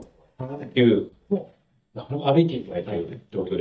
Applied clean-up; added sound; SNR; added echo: neural mask model DeepFilterNet 3.